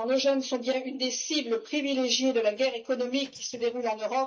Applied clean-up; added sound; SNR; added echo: neural mask model DeepFilterNet 3.